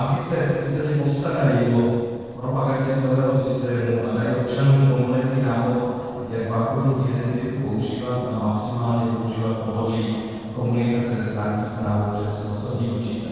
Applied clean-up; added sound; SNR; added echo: neural separator model SepFormer DNS4.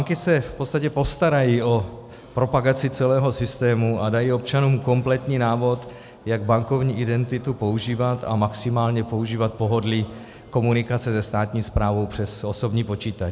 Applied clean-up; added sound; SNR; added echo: none; none; none; none.